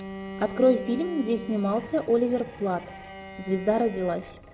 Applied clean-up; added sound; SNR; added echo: none; Bowed string instrument; 13 dB; none.